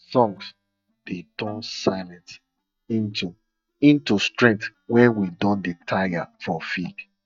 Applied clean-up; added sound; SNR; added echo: neural mask model DeepFilterNet 3.